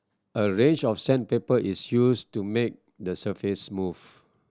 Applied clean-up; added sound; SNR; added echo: none; none; none; none.